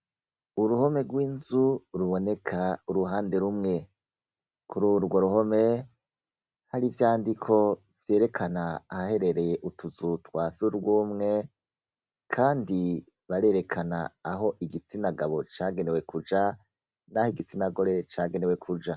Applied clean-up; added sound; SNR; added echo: none; none; none; none.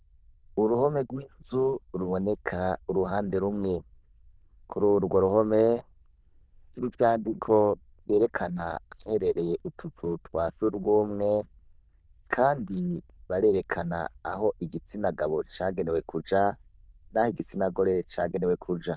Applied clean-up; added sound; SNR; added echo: neural diffusion model UNIVERSE++.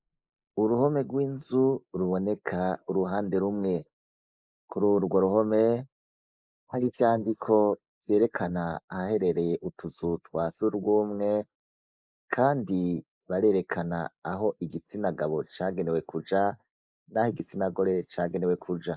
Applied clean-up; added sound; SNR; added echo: neural mask model Resemble Enhance denoiser.